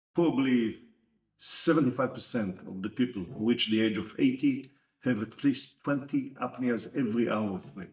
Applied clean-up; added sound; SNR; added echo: neural mask model DeepFilterNet 3.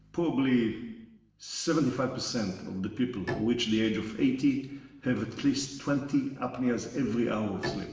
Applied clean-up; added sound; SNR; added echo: none; Bowed string instrument; 16 dB; reverberation time 1.0 s.